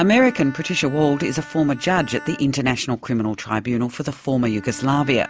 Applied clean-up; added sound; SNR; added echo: none; Bowed string instrument; 20 dB; none.